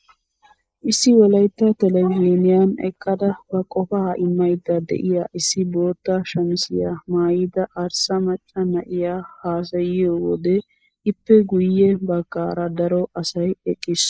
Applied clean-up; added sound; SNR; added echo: neural mask model Resemble Enhance denoiser.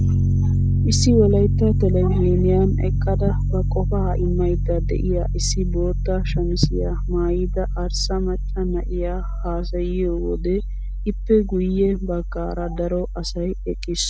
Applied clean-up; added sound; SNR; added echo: none; Piano; -2 dB; none.